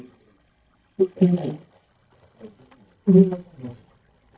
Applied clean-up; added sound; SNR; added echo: neural mask model DeepFilterNet 3.